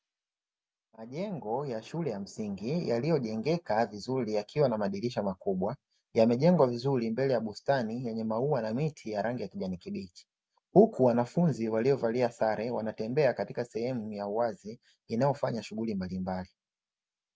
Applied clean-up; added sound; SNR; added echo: none; none; none; none.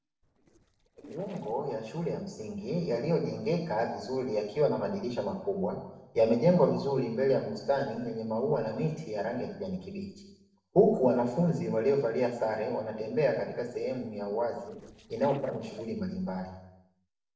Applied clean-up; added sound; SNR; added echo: neural separator model SepFormer DNS4.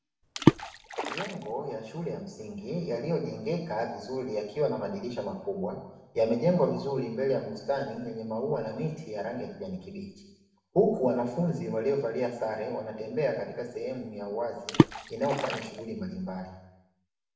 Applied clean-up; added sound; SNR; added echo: none; Water / Splash, splatter; -3 dB; reverberation time 0.8 s.